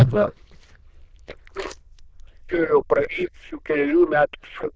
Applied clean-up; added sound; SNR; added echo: neural diffusion model UNIVERSE++.